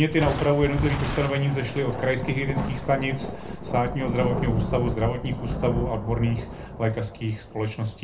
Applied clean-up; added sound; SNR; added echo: none; Thunder; 5 dB; reverberation time 0.3 s.